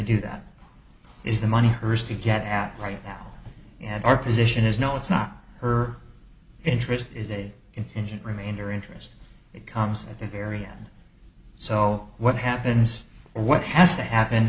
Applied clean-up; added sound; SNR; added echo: none; none; none; none.